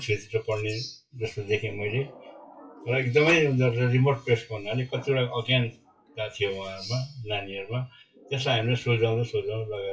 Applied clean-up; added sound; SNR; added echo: classical method WPE with log-MMSE.